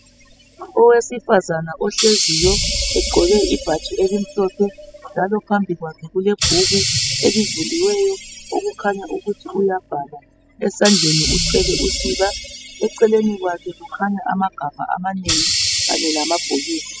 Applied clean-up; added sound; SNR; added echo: classical method spectral subtraction.